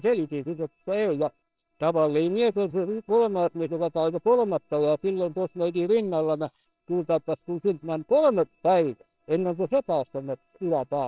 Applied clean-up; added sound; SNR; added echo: neural separator model SepFormer WHAMR!.